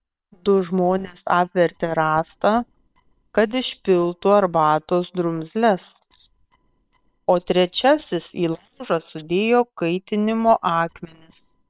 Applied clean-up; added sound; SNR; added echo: neural separator model SepFormer WHAM!.